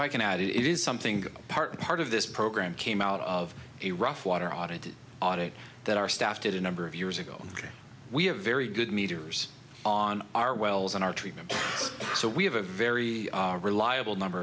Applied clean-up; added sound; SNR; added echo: none; none; none; none.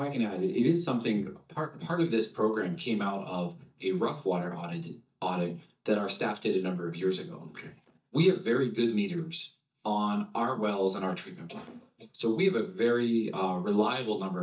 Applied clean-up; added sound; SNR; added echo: neural mask model DeepFilterNet 3.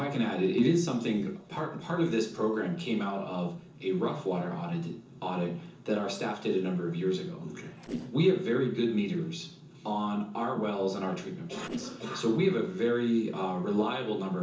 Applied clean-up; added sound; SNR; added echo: neural separator model SepFormer DNS4.